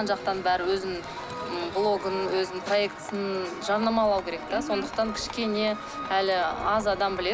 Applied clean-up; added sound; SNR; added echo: none; Livestock, farm animals, working animals; 18 dB; none.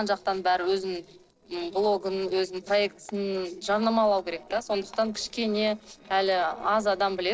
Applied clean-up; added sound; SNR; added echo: neural separator model SepFormer DNS4.